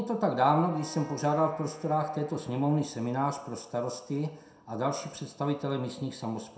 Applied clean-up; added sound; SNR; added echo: none; Wind instrument, woodwind instrument; 19 dB; reverberation time 0.6 s.